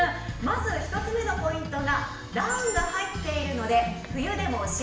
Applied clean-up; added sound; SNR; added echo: none; Rain; 17 dB; reverberation time 0.9 s.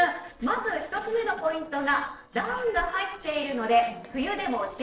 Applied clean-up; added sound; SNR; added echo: neural separator model SepFormer DNS4.